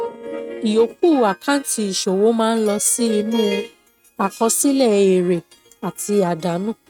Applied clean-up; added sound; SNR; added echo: neural mask model RNNoise.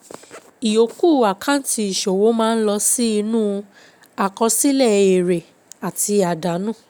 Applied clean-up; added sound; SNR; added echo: none; none; none; none.